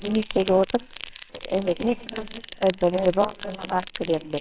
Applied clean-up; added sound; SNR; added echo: neural separator model SepFormer WHAMR!.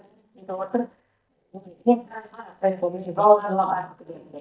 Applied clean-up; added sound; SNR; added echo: neural mask model DeepFilterNet 3.